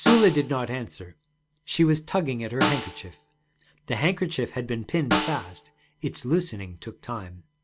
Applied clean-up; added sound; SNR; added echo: none; Snare drum; 6 dB; none.